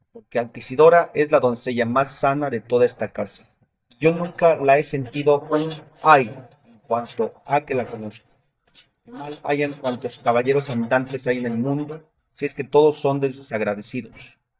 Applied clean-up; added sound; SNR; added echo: neural mask model DeepFilterNet 3.